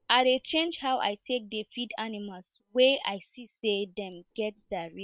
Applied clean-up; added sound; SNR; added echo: neural separator model SepFormer WHAM!.